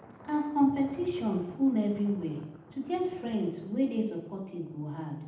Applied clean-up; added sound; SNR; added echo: none; Thunder; 19 dB; reverberation time 0.8 s.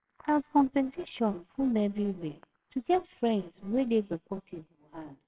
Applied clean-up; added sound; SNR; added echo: neural separator model SepFormer WHAMR!.